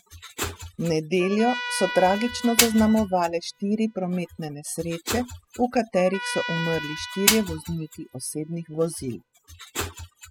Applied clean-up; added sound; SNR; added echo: classical method spectral subtraction.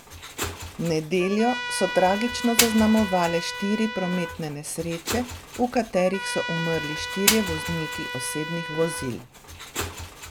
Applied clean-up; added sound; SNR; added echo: none; Trumpet + Engine; 5 dB; none.